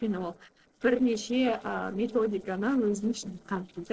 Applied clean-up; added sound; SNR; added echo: neural separator model SepFormer DNS4.